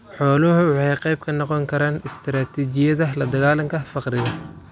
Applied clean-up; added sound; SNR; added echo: none; none; none; none.